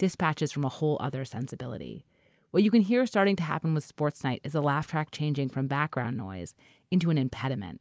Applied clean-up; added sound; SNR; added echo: none; none; none; none.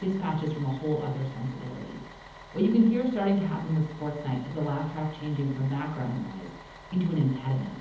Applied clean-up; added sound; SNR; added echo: none; Bus; 18 dB; reverberation time 1.3 s.